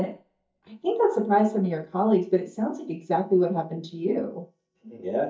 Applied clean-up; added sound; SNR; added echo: neural mask model DeepFilterNet 3.